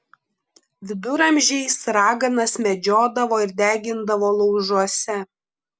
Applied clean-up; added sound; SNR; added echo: none; none; none; none.